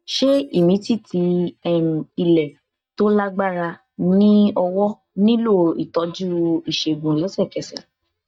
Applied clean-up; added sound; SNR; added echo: neural mask model DeepFilterNet 3.